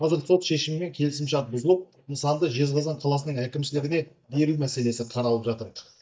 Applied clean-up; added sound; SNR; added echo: neural mask model DeepFilterNet 3.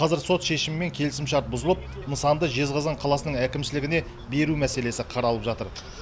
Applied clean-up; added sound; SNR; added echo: none; none; none; none.